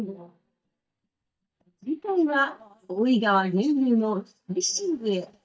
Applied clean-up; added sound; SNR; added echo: neural mask model DeepFilterNet 3.